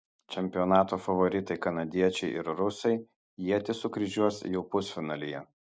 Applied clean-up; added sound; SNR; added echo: none; none; none; none.